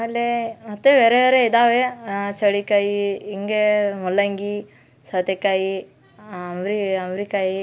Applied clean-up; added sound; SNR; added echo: none; none; none; none.